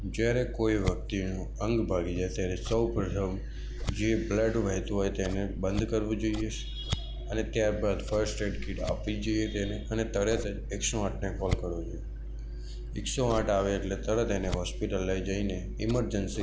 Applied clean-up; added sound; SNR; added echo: none; Scissors; 5 dB; none.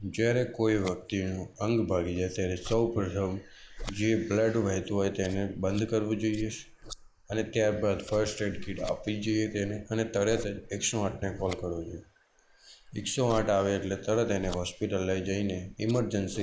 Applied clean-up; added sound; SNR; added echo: neural mask model Resemble Enhance denoiser.